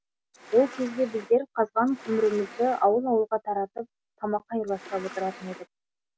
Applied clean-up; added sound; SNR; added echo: none; Insect; 16 dB; none.